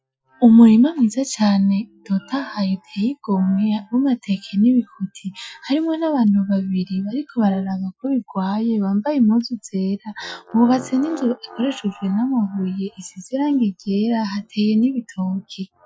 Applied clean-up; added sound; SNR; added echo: classical method Wiener filter.